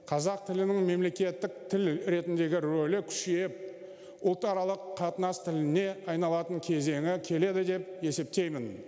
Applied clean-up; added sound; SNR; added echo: none; none; none; none.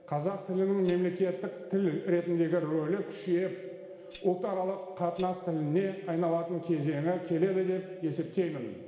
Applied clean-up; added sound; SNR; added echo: none; Tambourine; 10 dB; reverberation time 2.0 s.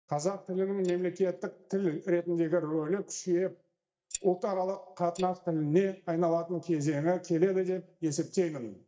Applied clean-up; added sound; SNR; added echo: neural mask model DeepFilterNet 3.